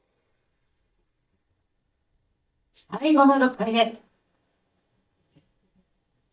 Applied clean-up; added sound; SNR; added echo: neural mask model DeepFilterNet 3.